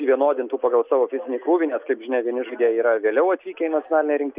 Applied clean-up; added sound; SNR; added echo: none; none; none; none.